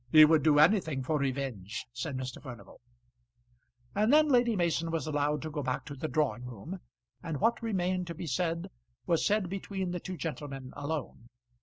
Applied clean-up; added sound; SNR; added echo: none; none; none; none.